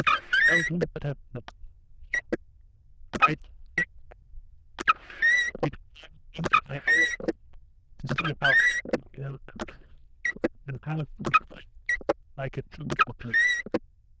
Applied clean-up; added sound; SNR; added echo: neural diffusion model UNIVERSE++.